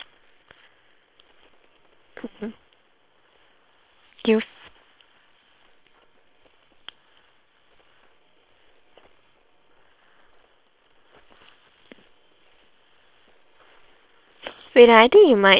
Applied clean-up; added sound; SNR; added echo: neural separator model SepFormer WHAM!.